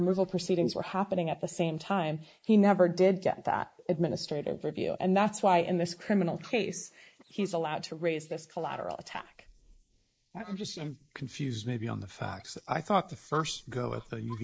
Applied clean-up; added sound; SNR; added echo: neural mask model Resemble Enhance denoiser.